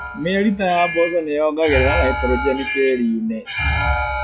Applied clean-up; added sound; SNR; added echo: classical method log-MMSE.